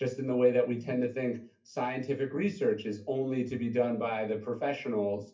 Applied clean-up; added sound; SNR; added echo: none; none; none; reverberation time 0.3 s.